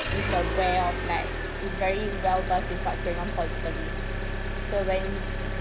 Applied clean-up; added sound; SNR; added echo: none; Engine; -1 dB; none.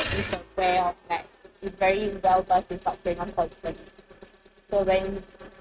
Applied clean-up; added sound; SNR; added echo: neural mask model RNNoise.